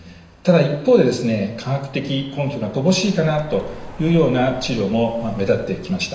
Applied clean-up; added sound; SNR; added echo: none; Car passing by; 19 dB; reverberation time 0.9 s.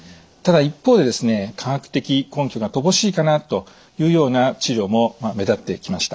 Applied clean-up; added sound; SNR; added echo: none; none; none; none.